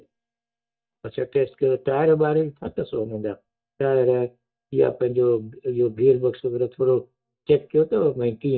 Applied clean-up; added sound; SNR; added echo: neural mask model DeepFilterNet 3.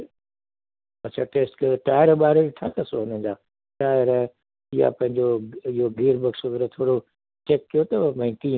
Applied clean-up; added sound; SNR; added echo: none; none; none; none.